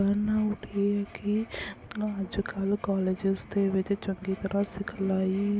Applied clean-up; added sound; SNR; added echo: none; none; none; none.